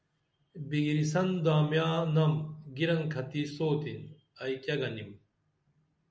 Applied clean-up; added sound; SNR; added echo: none; none; none; none.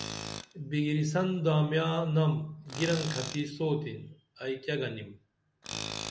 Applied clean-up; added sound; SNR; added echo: none; Tools; 12 dB; none.